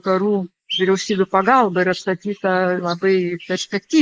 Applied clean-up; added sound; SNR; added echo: neural mask model Resemble Enhance denoiser.